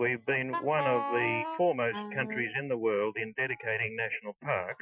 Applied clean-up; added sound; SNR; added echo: classical method Wiener filter.